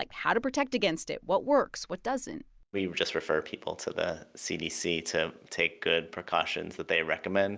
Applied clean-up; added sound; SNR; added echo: none; none; none; none.